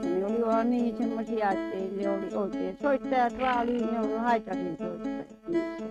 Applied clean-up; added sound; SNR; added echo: neural mask model RNNoise.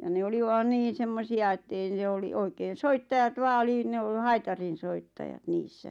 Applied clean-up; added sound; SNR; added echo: none; none; none; none.